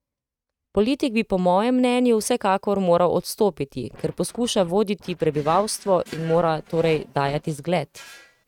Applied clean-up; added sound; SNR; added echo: neural mask model RNNoise.